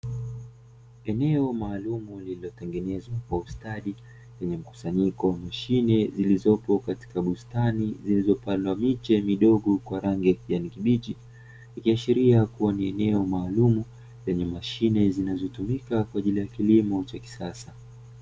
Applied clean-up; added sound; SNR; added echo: none; none; none; none.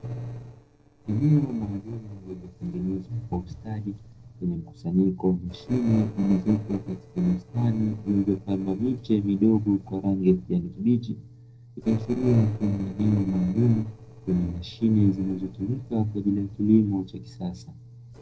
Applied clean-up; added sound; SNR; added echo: neural separator model SepFormer DNS4.